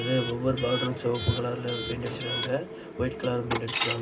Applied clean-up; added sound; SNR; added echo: none; Coin (dropping) / Alarm; 5 dB; reverberation time 0.2 s.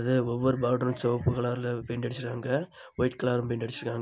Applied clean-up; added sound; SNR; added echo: none; none; none; none.